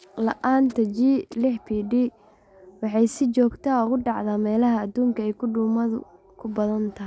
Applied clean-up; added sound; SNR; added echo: none; none; none; none.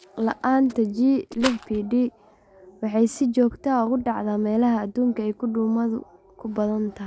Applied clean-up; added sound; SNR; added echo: none; Rattle; 10 dB; none.